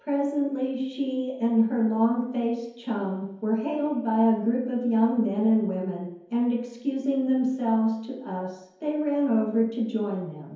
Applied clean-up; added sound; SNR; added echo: none; none; none; reverberation time 0.9 s.